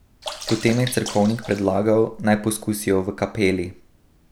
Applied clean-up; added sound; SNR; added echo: none; Sink (filling or washing) / Water / Splash, splatter; 14 dB; none.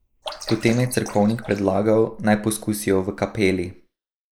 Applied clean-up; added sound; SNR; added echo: neural mask model Resemble Enhance denoiser.